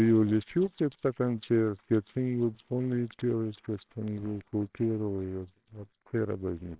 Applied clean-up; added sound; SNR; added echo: neural separator model SepFormer WHAMR!.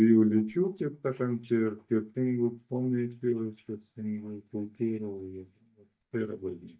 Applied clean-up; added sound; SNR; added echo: neural mask model DeepFilterNet 3.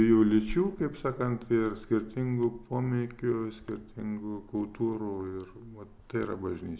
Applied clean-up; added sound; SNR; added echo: none; none; none; none.